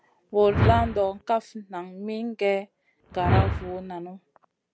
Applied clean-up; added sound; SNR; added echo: none; Whoosh, swoosh, swish; 1 dB; none.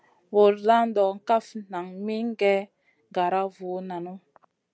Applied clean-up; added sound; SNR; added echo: none; none; none; none.